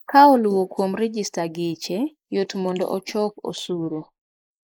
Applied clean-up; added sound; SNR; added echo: neural mask model Resemble Enhance denoiser.